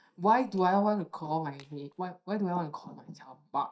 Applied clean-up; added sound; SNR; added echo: neural mask model DeepFilterNet 3.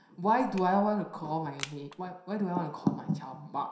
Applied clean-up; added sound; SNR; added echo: none; Crushing; 17 dB; reverberation time 0.7 s.